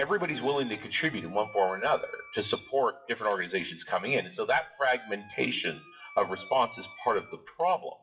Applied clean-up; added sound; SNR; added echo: classical method WPE with log-MMSE.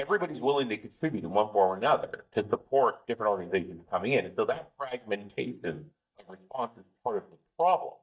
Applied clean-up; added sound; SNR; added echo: neural mask model DeepFilterNet 3.